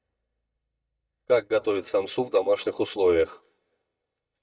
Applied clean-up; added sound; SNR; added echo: neural mask model DeepFilterNet 3.